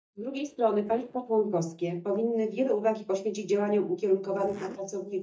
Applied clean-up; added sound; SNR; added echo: neural mask model DeepFilterNet 3.